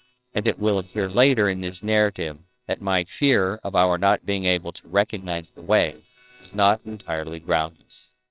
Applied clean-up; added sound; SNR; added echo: neural separator model SepFormer WHAMR!.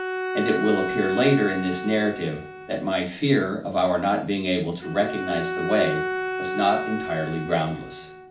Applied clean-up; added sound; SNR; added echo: none; Bowed string instrument; 6 dB; reverberation time 0.4 s.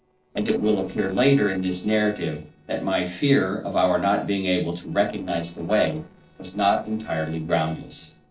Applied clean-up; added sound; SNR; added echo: neural separator model SepFormer DNS4.